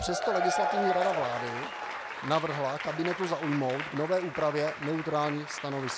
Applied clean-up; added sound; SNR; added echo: none; Applause / Crowd / Cheering; 3 dB; none.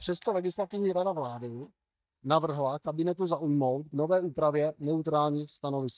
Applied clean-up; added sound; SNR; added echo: neural mask model DeepFilterNet 3.